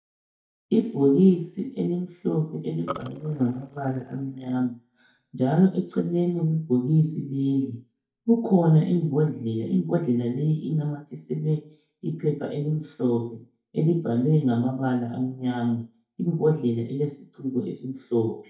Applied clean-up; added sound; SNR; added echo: neural mask model DeepFilterNet 3.